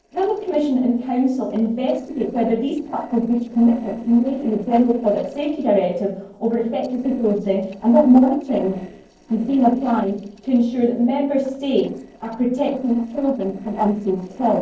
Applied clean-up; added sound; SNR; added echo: neural separator model SepFormer DNS4.